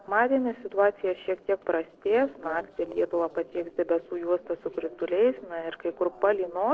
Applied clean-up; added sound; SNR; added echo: neural separator model SepFormer DNS4.